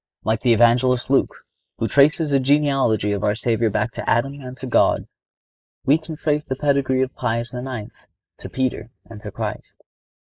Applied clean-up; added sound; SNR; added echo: neural mask model Resemble Enhance denoiser.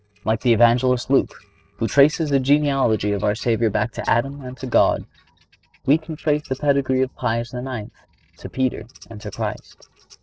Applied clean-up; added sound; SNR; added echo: neural separator model SepFormer DNS4.